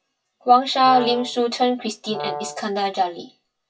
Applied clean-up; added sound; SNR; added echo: classical method WPE with log-MMSE.